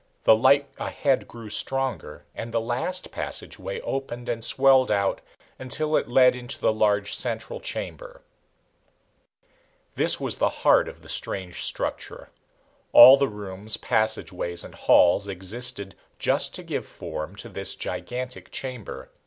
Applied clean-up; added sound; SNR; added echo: none; none; none; none.